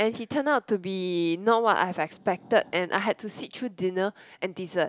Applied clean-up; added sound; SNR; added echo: none; none; none; none.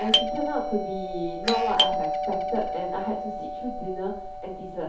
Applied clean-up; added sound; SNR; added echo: none; Doorbell; -3 dB; reverberation time 0.5 s.